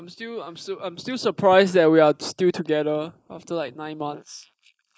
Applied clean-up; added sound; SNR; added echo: neural mask model Resemble Enhance denoiser.